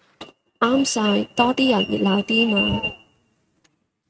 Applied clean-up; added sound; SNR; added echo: neural mask model RNNoise.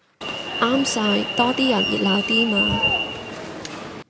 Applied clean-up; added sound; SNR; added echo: none; Alarm; 1 dB; none.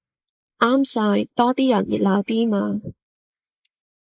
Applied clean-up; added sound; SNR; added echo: neural mask model Resemble Enhance denoiser.